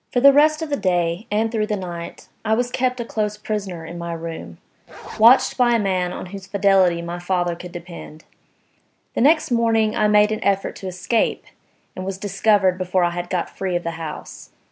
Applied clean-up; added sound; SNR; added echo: none; Zipper (clothing); 15 dB; none.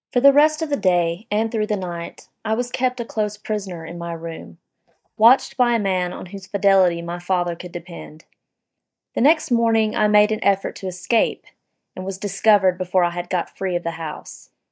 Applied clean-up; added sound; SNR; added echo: neural mask model DeepFilterNet 3.